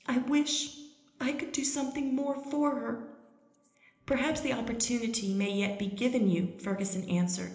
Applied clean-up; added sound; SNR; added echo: none; none; none; reverberation time 1.0 s.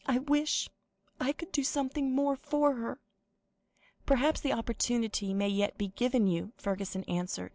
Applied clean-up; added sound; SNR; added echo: none; none; none; none.